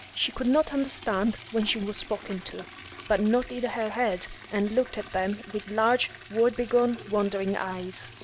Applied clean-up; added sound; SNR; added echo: none; Liquid; 17 dB; none.